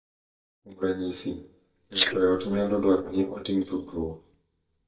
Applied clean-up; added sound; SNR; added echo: neural mask model DeepFilterNet 3.